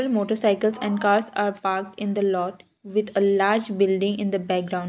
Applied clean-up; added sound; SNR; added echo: none; none; none; none.